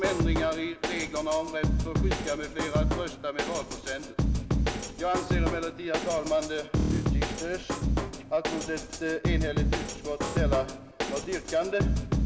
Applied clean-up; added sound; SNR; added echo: none; Drum kit; -3 dB; reverberation time 1.3 s.